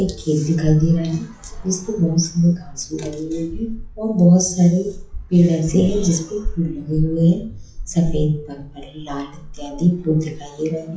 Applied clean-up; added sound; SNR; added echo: classical method WPE with log-MMSE.